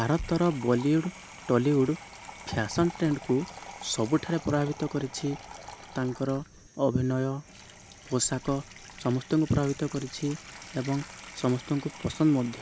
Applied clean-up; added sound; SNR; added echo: none; Sink (filling or washing) / Water tap, faucet; 16 dB; none.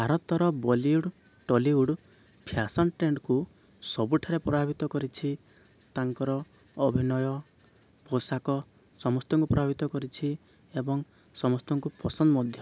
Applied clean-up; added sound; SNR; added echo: none; none; none; none.